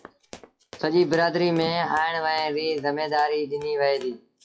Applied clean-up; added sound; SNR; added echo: classical method WPE with log-MMSE.